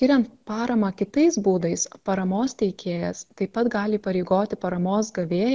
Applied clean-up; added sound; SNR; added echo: none; none; none; none.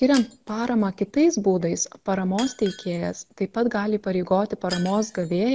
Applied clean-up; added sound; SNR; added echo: none; Shatter; 20 dB; none.